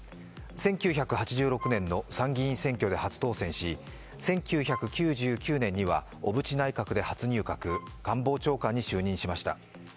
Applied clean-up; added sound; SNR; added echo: none; Wind instrument, woodwind instrument; 11 dB; none.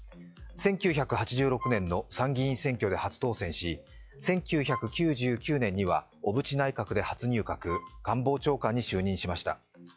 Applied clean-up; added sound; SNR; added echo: classical method log-MMSE.